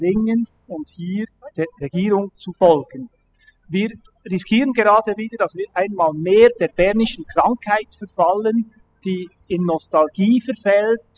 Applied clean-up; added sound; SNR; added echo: classical method spectral subtraction.